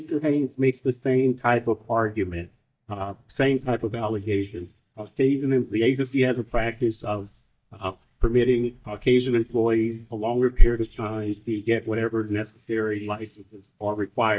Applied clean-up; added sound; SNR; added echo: neural mask model DeepFilterNet 3.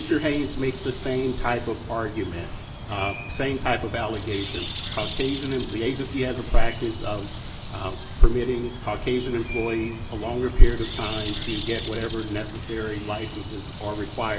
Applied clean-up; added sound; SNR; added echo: none; Bird; 10 dB; reverberation time 0.6 s.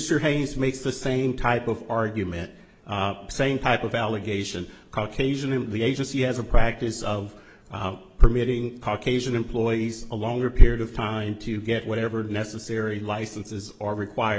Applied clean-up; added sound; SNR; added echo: none; none; none; none.